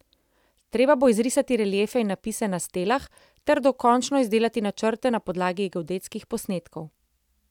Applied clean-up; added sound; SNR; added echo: none; none; none; none.